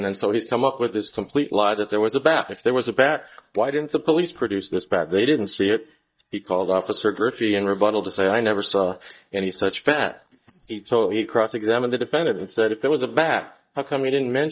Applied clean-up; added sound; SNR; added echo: neural mask model DeepFilterNet 3.